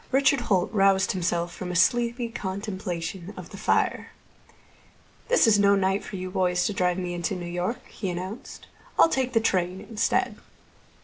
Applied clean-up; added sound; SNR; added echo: none; none; none; none.